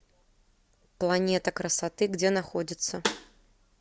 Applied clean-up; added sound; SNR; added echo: none; Snare drum; 3 dB; none.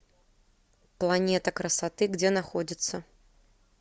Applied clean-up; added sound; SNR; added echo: none; none; none; none.